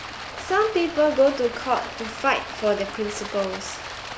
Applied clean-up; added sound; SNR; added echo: none; Stream; 10 dB; none.